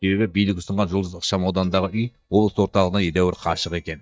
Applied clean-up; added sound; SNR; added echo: neural mask model DeepFilterNet 3.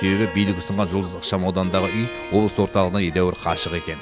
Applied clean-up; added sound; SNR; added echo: none; Harp; 13 dB; none.